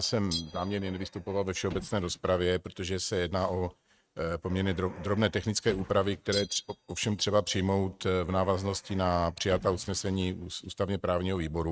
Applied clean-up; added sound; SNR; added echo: neural mask model RNNoise.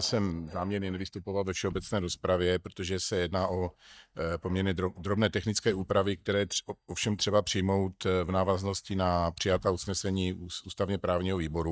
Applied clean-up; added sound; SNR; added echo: neural mask model DeepFilterNet 3.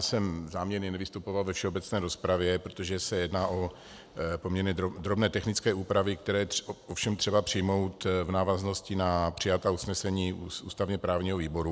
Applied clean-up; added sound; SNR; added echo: none; none; none; none.